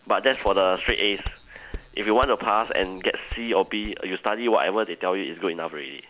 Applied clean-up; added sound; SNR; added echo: none; Walk, footsteps; 14 dB; none.